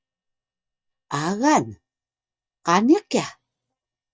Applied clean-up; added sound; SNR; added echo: neural mask model DeepFilterNet 3.